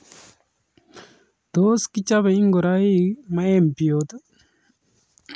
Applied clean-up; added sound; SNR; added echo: none; none; none; none.